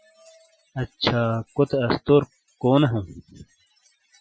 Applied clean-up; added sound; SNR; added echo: classical method Wiener filter.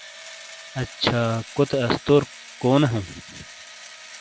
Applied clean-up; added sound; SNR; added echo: none; Engine / Drill; 17 dB; none.